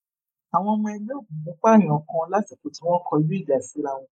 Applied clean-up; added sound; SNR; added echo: neural mask model Resemble Enhance denoiser.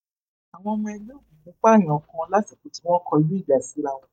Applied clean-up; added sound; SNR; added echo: neural mask model DeepFilterNet 3.